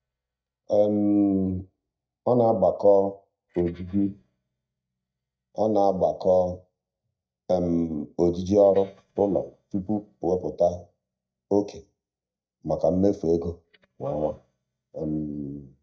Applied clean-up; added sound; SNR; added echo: neural mask model DeepFilterNet 3.